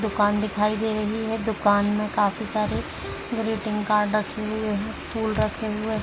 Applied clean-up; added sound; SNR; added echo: none; Crackle + Plucked string instrument; 18 dB; none.